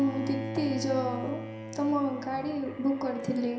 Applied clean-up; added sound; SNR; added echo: none; Bowed string instrument; 8 dB; reverberation time 0.7 s.